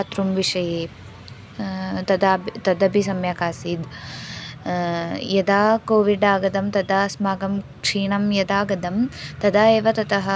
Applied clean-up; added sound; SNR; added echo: none; none; none; none.